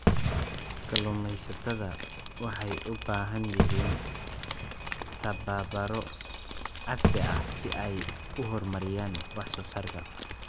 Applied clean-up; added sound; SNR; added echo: none; Drip + Fireworks; -4 dB; none.